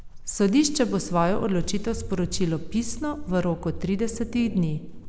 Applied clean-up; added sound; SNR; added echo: none; Walk, footsteps; 7 dB; none.